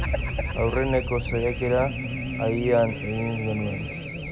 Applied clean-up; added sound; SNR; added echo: none; Race car, auto racing / Alarm + Alarm; 3 dB; none.